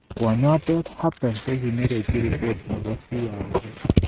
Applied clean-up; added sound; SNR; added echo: neural mask model RNNoise.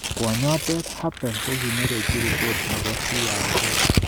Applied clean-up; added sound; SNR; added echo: none; Tearing; 1 dB; none.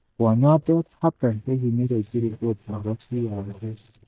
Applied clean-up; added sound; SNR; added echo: neural mask model DeepFilterNet 3.